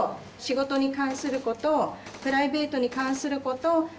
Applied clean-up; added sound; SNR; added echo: none; Gunshot, gunfire; 17 dB; none.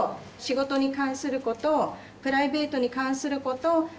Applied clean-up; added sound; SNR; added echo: none; none; none; none.